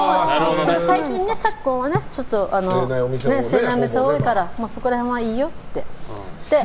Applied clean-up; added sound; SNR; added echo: none; Hi-hat; 16 dB; none.